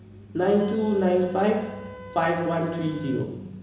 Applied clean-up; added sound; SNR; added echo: none; Wind instrument, woodwind instrument; 18 dB; reverberation time 1.0 s.